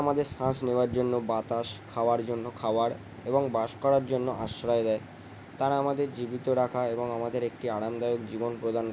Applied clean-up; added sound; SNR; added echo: none; none; none; none.